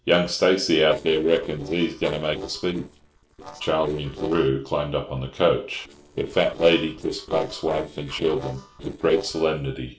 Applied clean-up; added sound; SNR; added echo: neural separator model SepFormer DNS4.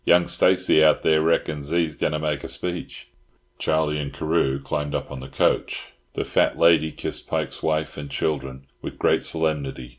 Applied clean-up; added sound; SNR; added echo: none; none; none; none.